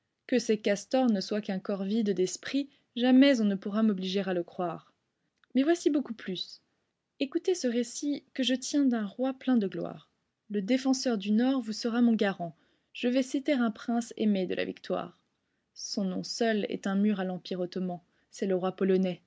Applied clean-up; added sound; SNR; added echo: none; none; none; none.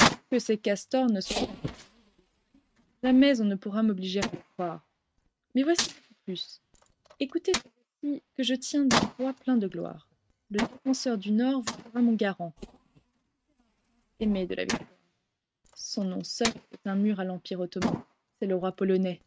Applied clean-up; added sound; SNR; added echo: neural mask model RNNoise.